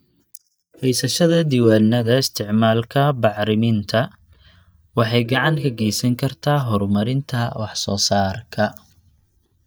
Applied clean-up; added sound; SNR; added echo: neural mask model DeepFilterNet 3.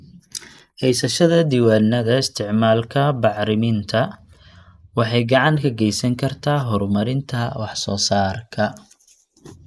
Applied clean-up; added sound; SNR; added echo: neural mask model Resemble Enhance denoiser.